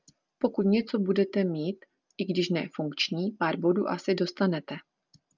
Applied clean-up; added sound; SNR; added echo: none; none; none; none.